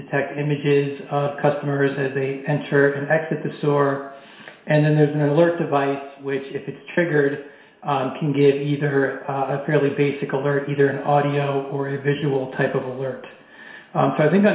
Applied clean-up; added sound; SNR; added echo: none; none; none; reverberation time 0.7 s.